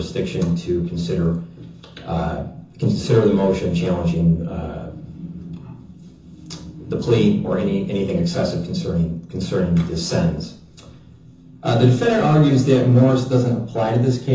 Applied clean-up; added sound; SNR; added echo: none; none; none; reverberation time 0.6 s.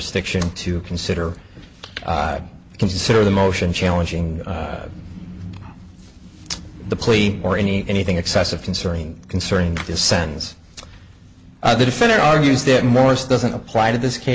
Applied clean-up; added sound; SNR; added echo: none; none; none; none.